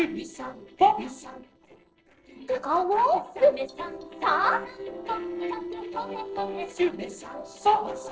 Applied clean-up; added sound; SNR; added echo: neural separator model SepFormer DNS4.